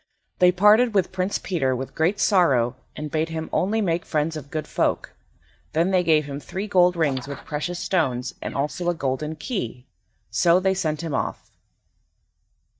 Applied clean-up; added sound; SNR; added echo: neural mask model DeepFilterNet 3.